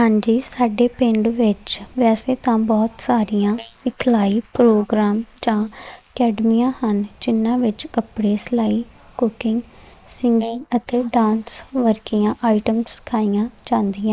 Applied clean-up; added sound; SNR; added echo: neural mask model Resemble Enhance denoiser.